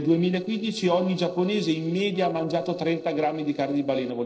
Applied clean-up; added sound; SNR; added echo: neural separator model SepFormer DNS4.